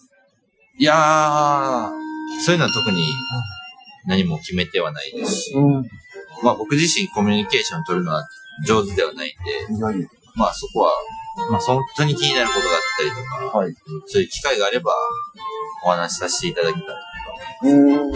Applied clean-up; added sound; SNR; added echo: classical method Wiener filter.